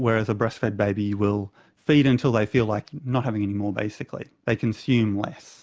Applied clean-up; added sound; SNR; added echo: none; none; none; none.